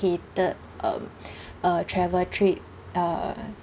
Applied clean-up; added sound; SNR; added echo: none; none; none; none.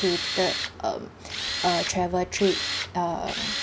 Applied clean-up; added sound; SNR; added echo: none; Tools; 4 dB; none.